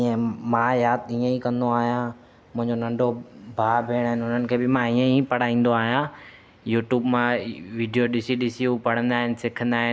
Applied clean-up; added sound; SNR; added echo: none; none; none; none.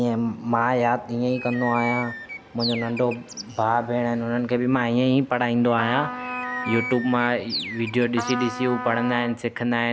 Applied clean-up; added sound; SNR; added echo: none; Trumpet + Bird; 10 dB; none.